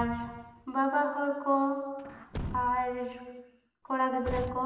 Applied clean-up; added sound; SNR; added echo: none; Truck; 12 dB; reverberation time 1.3 s.